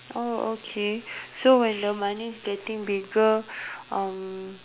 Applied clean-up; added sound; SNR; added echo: none; none; none; none.